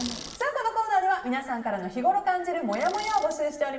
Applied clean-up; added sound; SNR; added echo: none; Bicycle; 18 dB; reverberation time 0.9 s.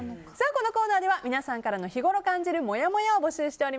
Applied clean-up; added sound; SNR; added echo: none; none; none; none.